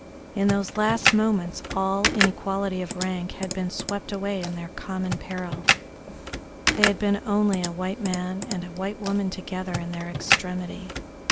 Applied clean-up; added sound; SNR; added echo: none; Computer keyboard; 2 dB; none.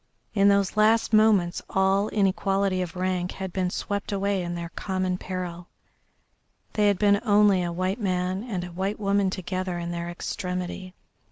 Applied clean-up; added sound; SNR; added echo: none; none; none; none.